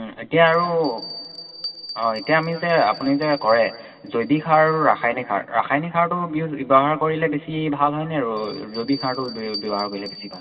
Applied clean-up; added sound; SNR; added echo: none; Bell; 18 dB; reverberation time 2.2 s.